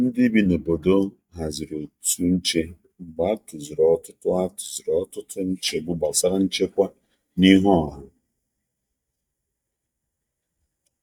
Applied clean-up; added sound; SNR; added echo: neural mask model DeepFilterNet 3.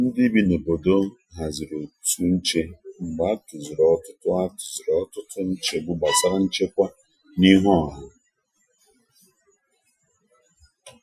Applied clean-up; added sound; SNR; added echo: classical method Wiener filter.